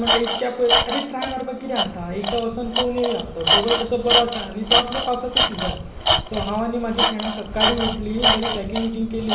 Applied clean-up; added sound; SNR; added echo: none; Tools; -1 dB; none.